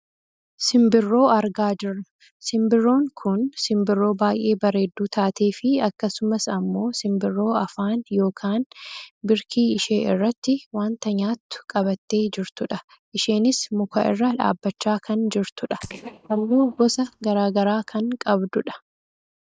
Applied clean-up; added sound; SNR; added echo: neural mask model DeepFilterNet 3.